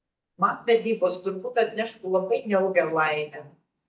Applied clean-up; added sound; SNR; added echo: neural mask model DeepFilterNet 3.